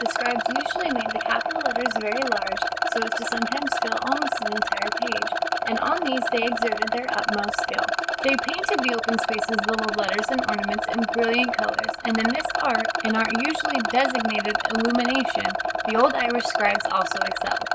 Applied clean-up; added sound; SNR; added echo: none; Rattle; -2 dB; none.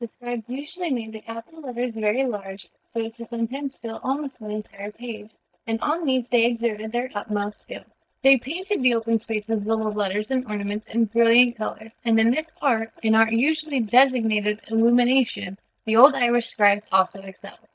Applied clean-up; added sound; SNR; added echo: neural mask model DeepFilterNet 3.